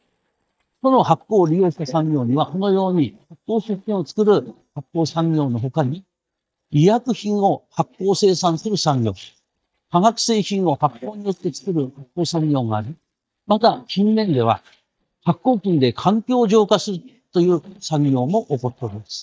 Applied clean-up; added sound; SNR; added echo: neural mask model DeepFilterNet 3.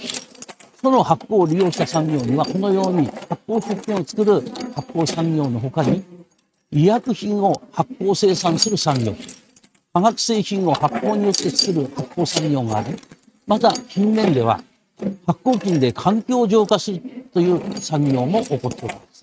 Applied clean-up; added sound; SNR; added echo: neural mask model RNNoise.